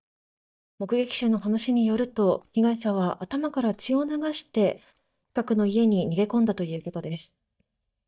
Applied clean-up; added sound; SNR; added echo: neural mask model DeepFilterNet 3.